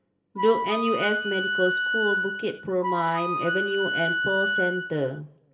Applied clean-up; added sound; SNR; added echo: none; Wind instrument, woodwind instrument; 0 dB; reverberation time 0.4 s.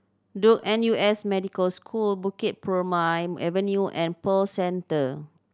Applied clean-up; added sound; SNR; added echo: none; none; none; none.